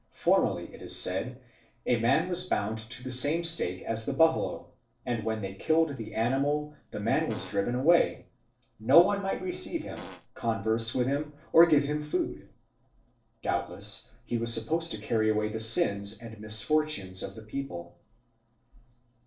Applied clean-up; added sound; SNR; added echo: neural separator model SepFormer DNS4.